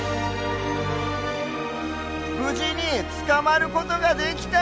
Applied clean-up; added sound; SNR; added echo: none; none; none; none.